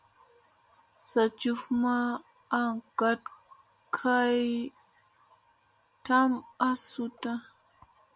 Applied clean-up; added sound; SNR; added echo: none; none; none; none.